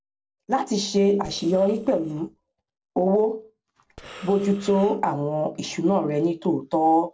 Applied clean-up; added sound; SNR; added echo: neural separator model SepFormer DNS4.